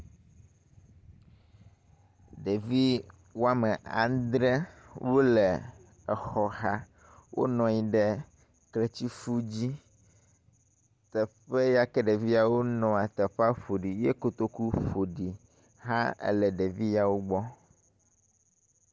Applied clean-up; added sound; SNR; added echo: none; none; none; none.